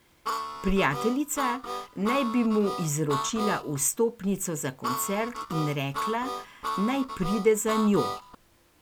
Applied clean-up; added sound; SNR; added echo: none; Harmonica; 6 dB; none.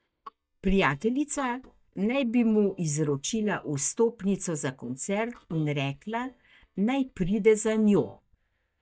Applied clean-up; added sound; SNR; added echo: neural mask model DeepFilterNet 3.